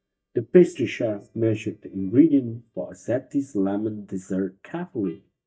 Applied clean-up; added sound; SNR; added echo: neural mask model DeepFilterNet 3.